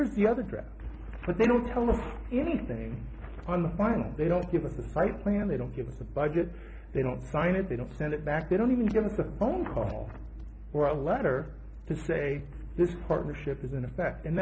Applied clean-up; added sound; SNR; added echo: none; none; none; none.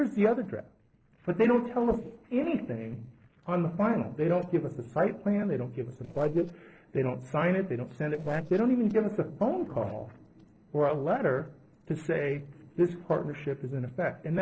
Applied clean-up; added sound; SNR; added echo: neural separator model SepFormer DNS4.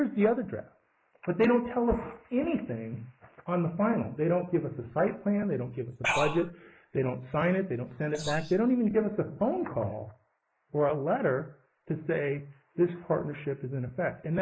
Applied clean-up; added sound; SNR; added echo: neural mask model Resemble Enhance denoiser.